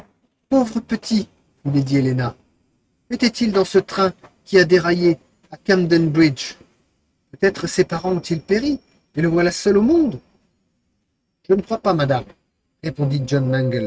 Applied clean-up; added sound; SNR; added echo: neural mask model RNNoise.